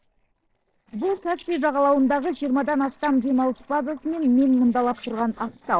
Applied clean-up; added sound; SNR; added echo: neural separator model SepFormer DNS4.